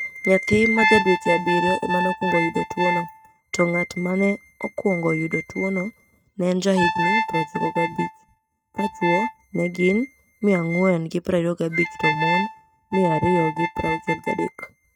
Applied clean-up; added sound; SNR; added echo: neural mask model RNNoise.